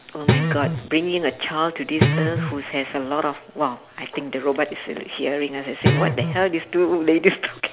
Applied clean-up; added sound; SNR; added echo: none; Guitar; 0 dB; none.